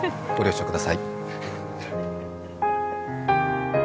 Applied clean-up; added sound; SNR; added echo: none; none; none; none.